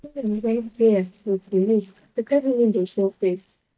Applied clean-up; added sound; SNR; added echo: neural mask model DeepFilterNet 3.